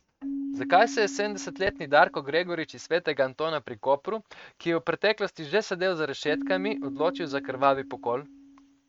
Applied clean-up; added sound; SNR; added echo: neural mask model RNNoise.